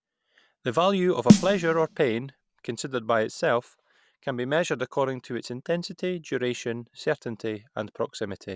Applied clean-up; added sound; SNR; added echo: none; Snare drum; -3 dB; none.